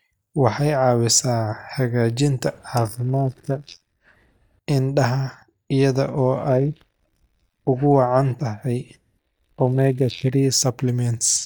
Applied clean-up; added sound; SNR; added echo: neural mask model DeepFilterNet 3.